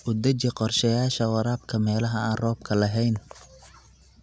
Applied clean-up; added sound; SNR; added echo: none; none; none; none.